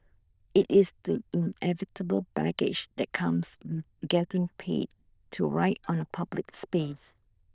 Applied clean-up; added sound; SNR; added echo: neural diffusion model UNIVERSE++.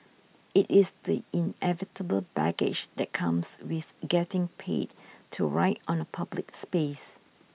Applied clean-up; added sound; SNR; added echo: none; none; none; none.